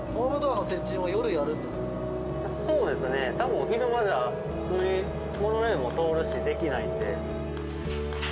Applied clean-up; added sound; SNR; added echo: none; none; none; none.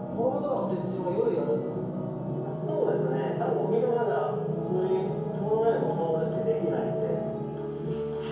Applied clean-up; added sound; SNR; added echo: none; none; none; reverberation time 1.0 s.